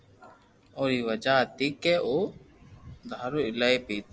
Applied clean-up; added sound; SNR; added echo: none; none; none; none.